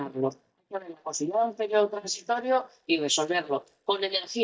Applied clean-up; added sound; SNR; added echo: neural mask model DeepFilterNet 3.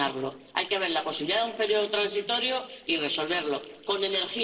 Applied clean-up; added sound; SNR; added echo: neural separator model SepFormer DNS4.